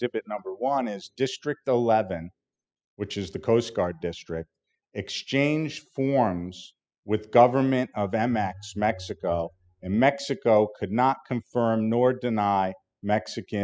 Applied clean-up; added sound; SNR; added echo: classical method spectral subtraction.